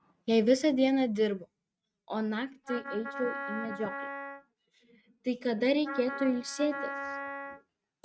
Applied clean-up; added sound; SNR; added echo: neural mask model RNNoise.